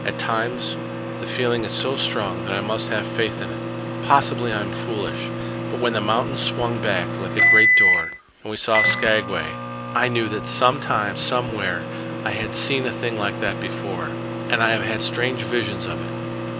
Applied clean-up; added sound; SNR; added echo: none; Microwave oven; 1 dB; none.